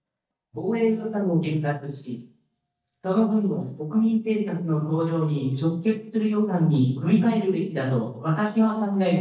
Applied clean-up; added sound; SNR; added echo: neural mask model DeepFilterNet 3.